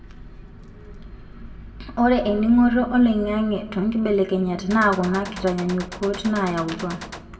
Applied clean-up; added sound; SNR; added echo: none; Gunshot, gunfire; 15 dB; reverberation time 1.1 s.